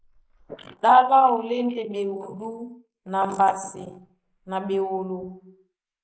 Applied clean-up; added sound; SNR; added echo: neural mask model Resemble Enhance denoiser.